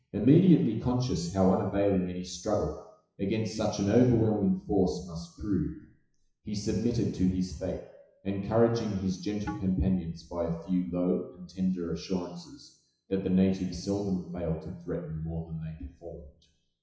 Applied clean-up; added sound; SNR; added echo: classical method WPE with log-MMSE.